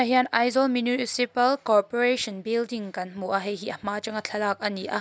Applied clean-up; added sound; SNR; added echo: none; none; none; none.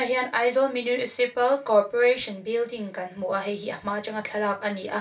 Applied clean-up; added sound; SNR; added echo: none; none; none; reverberation time 0.3 s.